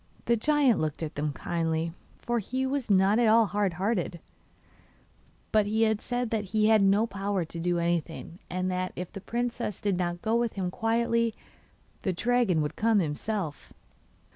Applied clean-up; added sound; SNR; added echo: none; none; none; none.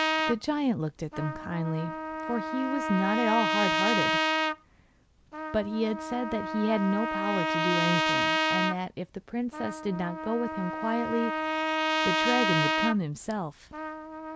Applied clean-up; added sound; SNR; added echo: none; Trumpet; -1 dB; none.